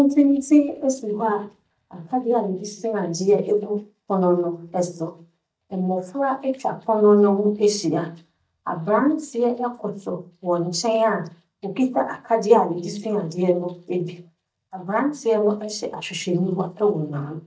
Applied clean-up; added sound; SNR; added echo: neural mask model DeepFilterNet 3.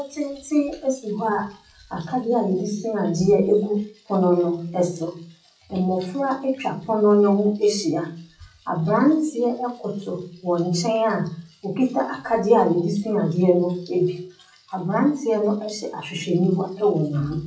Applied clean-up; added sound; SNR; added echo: classical method WPE with log-MMSE.